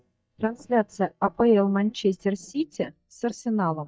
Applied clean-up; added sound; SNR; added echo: neural mask model DeepFilterNet 3.